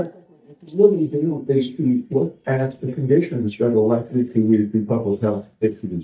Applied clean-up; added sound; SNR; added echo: neural mask model DeepFilterNet 3.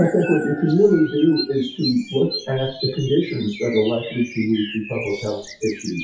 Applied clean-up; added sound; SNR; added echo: classical method WPE with log-MMSE.